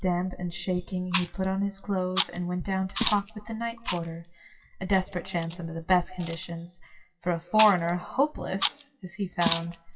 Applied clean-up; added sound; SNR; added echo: classical method WPE with log-MMSE.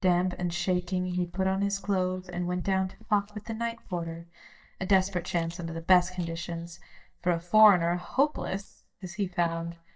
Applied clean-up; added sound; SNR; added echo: neural mask model DeepFilterNet 3.